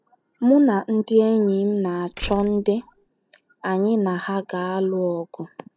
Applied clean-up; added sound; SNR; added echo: none; Slam; 14 dB; none.